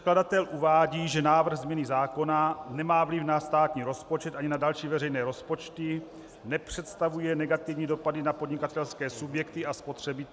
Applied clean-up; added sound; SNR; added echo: none; none; none; none.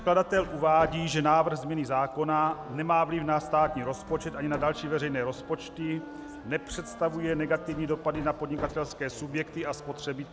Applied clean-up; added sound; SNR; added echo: none; Wind instrument, woodwind instrument + Hammer; 16 dB; none.